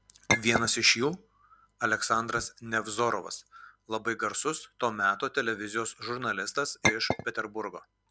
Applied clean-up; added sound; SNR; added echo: none; Chink, clink; 1 dB; none.